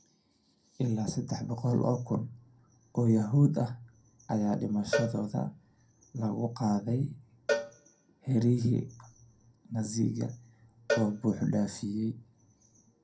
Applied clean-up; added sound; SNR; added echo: none; Cowbell; 7 dB; reverberation time 0.2 s.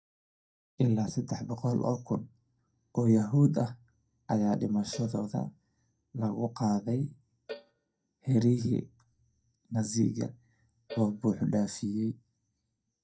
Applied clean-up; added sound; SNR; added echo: neural mask model DeepFilterNet 3.